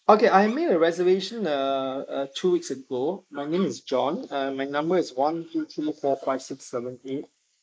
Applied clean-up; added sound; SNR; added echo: neural mask model Resemble Enhance denoiser.